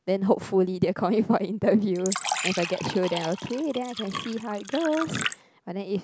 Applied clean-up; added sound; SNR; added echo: none; Fill (with liquid); 7 dB; none.